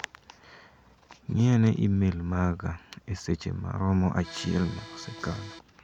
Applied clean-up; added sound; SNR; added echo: none; Accordion; 16 dB; none.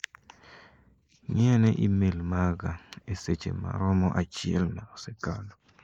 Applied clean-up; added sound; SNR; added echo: neural mask model Resemble Enhance denoiser.